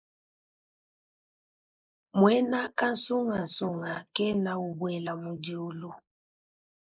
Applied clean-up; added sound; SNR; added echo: neural mask model Resemble Enhance denoiser.